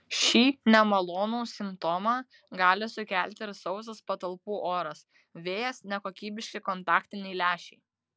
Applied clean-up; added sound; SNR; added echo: none; none; none; none.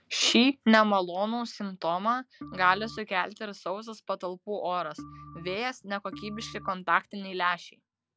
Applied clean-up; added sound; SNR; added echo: none; Organ; 18 dB; none.